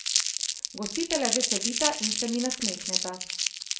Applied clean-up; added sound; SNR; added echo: none; Crumpling, crinkling; -3 dB; reverberation time 0.4 s.